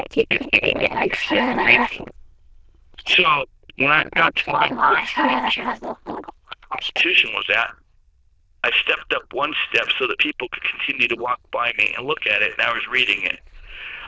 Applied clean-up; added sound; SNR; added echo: neural diffusion model UNIVERSE++.